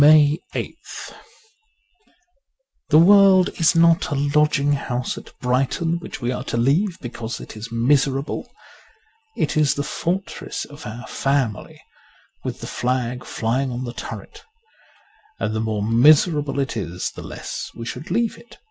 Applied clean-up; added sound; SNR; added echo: none; none; none; none.